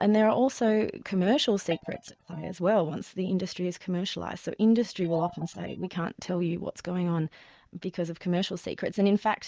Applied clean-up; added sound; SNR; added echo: neural mask model DeepFilterNet 3.